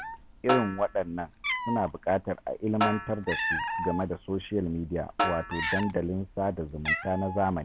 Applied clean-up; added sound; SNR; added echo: none; Snare drum + Cat; 4 dB; none.